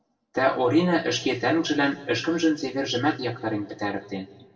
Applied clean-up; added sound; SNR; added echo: none; none; none; reverberation time 1.6 s.